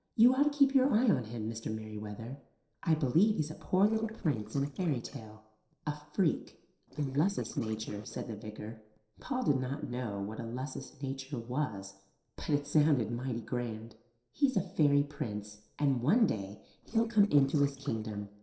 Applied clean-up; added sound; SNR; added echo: neural separator model SepFormer DNS4.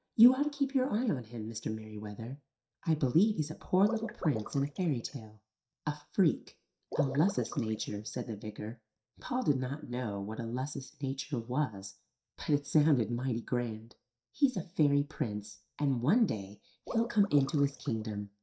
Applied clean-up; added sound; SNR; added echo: neural mask model DeepFilterNet 3.